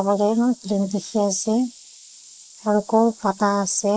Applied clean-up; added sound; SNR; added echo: neural mask model Resemble Enhance denoiser.